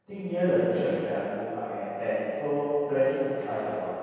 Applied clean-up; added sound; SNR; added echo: none; none; none; reverberation time 2.2 s.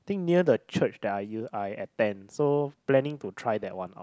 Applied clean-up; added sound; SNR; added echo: none; none; none; none.